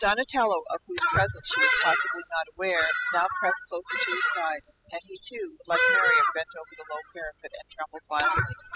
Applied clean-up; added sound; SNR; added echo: classical method spectral subtraction.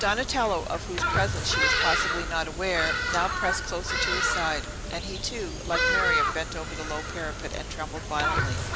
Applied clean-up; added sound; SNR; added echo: none; Bird vocalization, bird call, bird song; -2 dB; none.